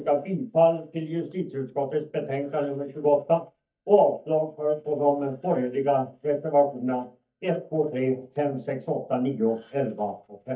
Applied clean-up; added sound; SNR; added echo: neural mask model DeepFilterNet 3.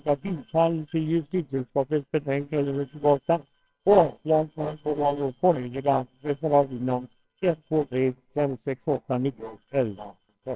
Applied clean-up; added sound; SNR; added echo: neural separator model SepFormer WHAMR!.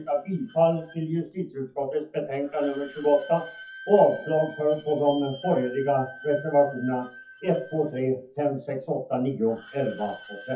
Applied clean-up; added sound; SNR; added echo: classical method WPE with log-MMSE.